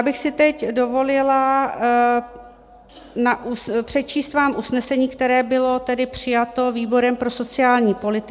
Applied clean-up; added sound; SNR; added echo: none; none; none; none.